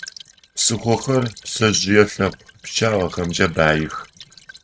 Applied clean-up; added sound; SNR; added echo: neural mask model RNNoise.